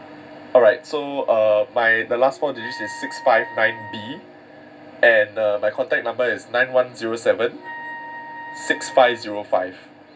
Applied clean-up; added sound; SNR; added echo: none; Wind instrument, woodwind instrument; 16 dB; reverberation time 0.4 s.